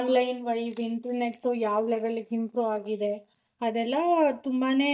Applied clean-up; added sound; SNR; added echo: neural mask model DeepFilterNet 3.